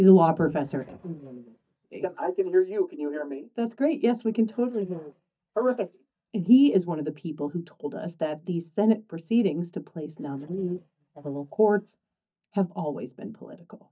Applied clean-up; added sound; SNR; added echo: neural mask model DeepFilterNet 3.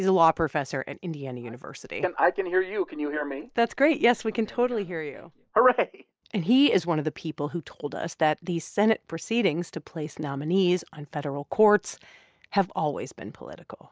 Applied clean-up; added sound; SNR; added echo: none; none; none; none.